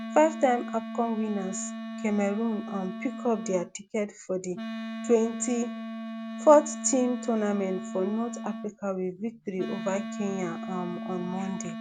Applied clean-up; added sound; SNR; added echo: none; Wind instrument, woodwind instrument; 9 dB; none.